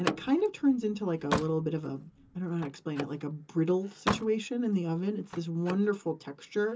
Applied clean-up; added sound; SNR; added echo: none; Slam; 9 dB; reverberation time 0.2 s.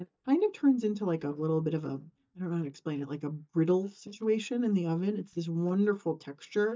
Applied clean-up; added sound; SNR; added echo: neural mask model DeepFilterNet 3.